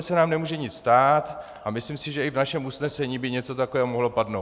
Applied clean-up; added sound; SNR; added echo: none; none; none; none.